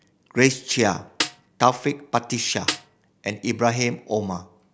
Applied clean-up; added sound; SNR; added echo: none; Snare drum; 5 dB; none.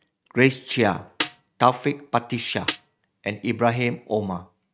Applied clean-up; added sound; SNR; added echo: neural mask model RNNoise.